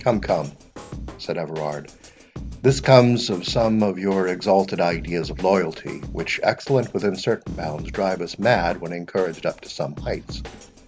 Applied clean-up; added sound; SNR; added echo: none; Drum kit; 15 dB; none.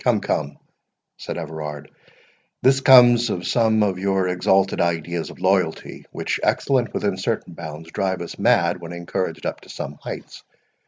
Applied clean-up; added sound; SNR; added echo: none; none; none; none.